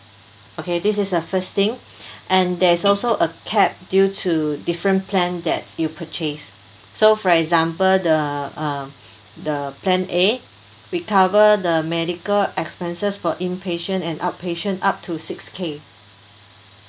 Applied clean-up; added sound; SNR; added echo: none; Guitar; 10 dB; none.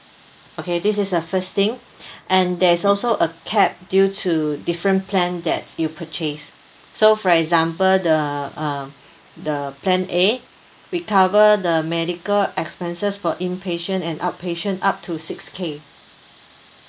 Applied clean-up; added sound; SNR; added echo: neural mask model Resemble Enhance denoiser.